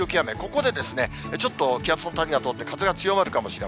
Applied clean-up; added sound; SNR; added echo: none; none; none; none.